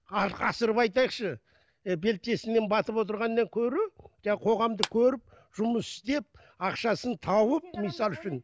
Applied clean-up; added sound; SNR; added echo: none; Clapping; 11 dB; none.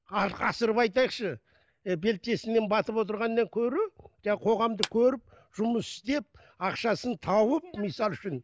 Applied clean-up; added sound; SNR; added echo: neural mask model Resemble Enhance denoiser.